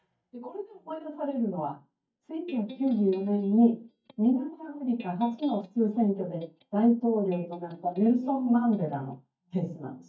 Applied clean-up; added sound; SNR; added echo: neural mask model DeepFilterNet 3.